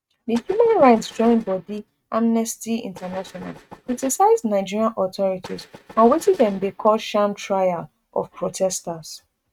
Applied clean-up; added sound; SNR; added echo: neural mask model RNNoise.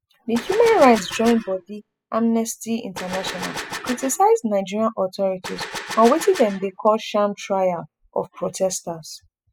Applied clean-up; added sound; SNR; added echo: classical method spectral subtraction.